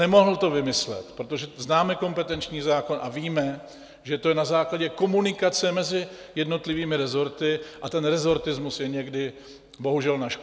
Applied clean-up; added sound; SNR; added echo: none; none; none; none.